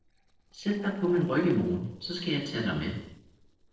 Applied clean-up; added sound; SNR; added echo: neural separator model SepFormer DNS4.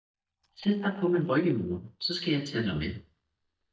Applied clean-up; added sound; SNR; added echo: neural mask model DeepFilterNet 3.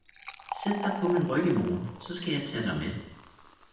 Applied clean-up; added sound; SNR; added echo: none; Fill (with liquid); 11 dB; reverberation time 0.9 s.